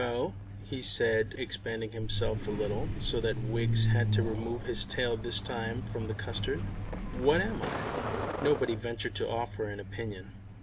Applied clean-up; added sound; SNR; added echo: none; Truck; 2 dB; none.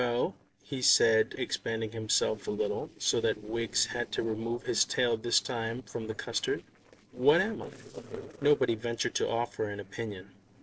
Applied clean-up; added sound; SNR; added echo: neural separator model SepFormer DNS4.